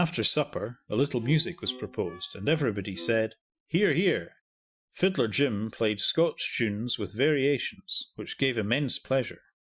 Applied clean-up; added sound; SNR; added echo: classical method Wiener filter.